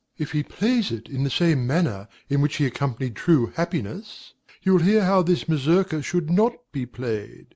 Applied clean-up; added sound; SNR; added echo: none; none; none; none.